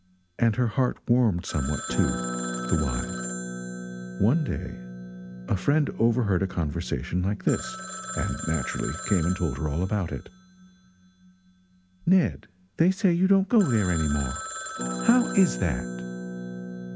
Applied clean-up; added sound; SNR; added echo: none; Telephone + Harp; 9 dB; none.